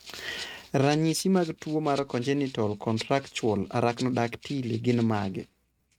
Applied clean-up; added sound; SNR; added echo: neural mask model RNNoise.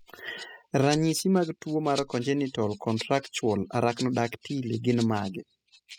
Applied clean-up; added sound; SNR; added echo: classical method spectral subtraction.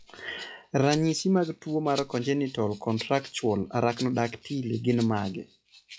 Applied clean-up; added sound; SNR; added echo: classical method log-MMSE.